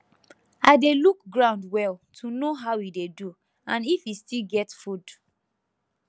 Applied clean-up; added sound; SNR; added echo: none; none; none; none.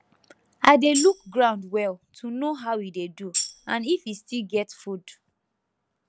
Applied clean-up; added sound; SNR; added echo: none; Tambourine; 7 dB; none.